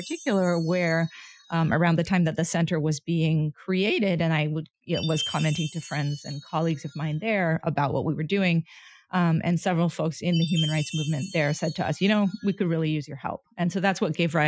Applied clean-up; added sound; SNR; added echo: classical method Wiener filter.